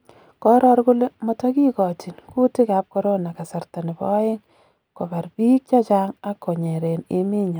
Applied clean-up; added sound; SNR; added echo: none; none; none; none.